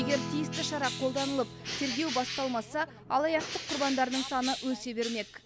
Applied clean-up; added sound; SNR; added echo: none; Bird + Acoustic guitar / Strum; 6 dB; none.